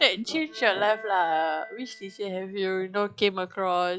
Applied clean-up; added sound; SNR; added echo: classical method log-MMSE.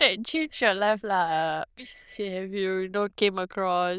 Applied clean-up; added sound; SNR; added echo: neural diffusion model UNIVERSE++.